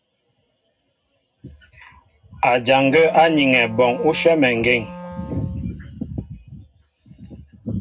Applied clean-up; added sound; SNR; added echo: none; Wind instrument, woodwind instrument; 15 dB; reverberation time 0.3 s.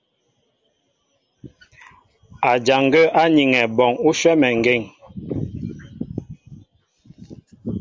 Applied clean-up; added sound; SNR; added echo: none; none; none; none.